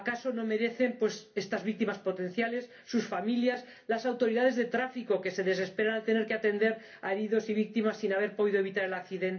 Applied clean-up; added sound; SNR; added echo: none; none; none; reverberation time 0.3 s.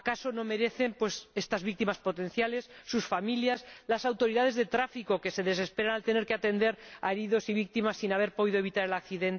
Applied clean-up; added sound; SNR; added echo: none; none; none; none.